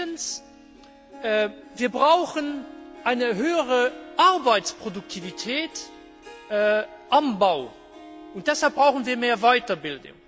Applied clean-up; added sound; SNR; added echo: none; Harp; 20 dB; none.